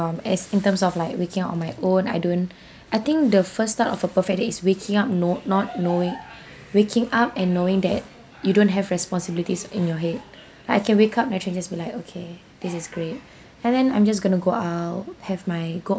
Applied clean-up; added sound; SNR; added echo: none; none; none; none.